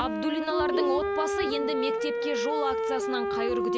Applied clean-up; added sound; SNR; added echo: none; Wind instrument, woodwind instrument; -3 dB; none.